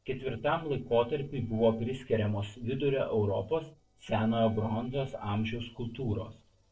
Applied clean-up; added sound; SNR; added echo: neural separator model SepFormer DNS4.